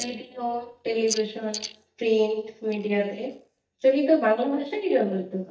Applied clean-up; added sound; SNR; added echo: neural mask model DeepFilterNet 3.